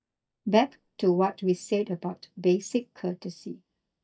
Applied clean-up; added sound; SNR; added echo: neural mask model DeepFilterNet 3.